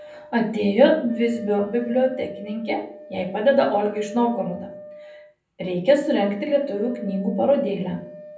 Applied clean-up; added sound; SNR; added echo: none; Wind instrument, woodwind instrument; 16 dB; reverberation time 0.6 s.